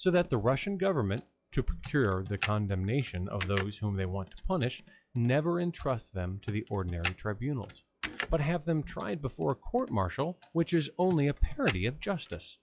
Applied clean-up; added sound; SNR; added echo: classical method log-MMSE.